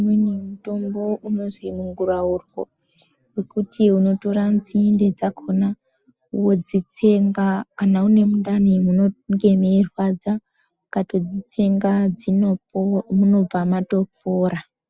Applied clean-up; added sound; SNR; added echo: none; none; none; none.